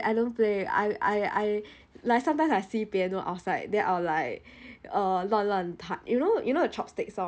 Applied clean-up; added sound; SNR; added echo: none; none; none; none.